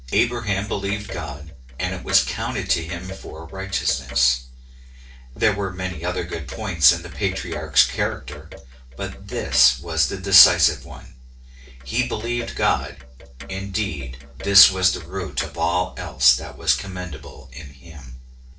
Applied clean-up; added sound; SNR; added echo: neural separator model SepFormer DNS4.